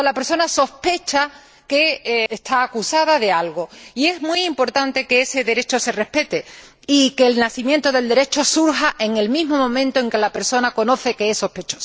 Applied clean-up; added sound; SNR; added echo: none; none; none; none.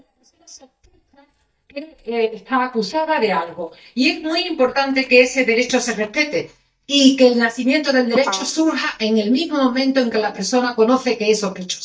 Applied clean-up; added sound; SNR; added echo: neural mask model DeepFilterNet 3.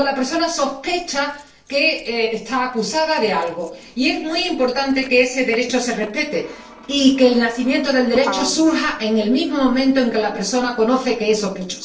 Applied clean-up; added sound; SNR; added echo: neural separator model SepFormer DNS4.